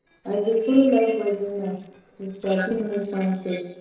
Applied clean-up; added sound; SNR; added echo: neural separator model SepFormer DNS4.